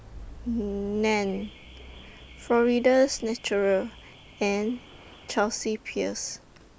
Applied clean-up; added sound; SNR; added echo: none; Alarm / Car; 19 dB; none.